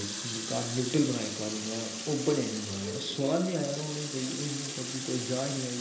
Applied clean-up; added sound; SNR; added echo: none; Water tap, faucet; 6 dB; reverberation time 0.8 s.